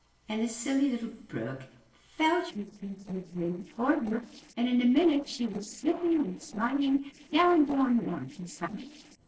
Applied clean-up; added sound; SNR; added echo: neural separator model SepFormer DNS4.